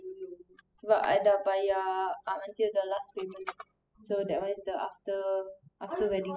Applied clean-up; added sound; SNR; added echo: classical method spectral subtraction.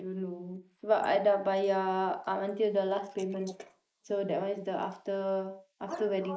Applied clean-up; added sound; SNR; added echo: neural mask model Resemble Enhance denoiser.